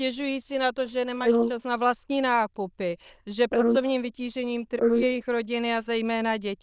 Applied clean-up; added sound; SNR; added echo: neural diffusion model UNIVERSE++.